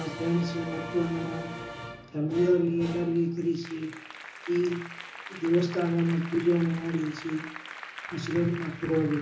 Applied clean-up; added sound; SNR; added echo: none; Applause; 13 dB; reverberation time 0.6 s.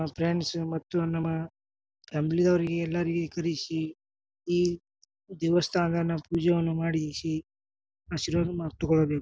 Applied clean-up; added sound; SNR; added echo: none; none; none; none.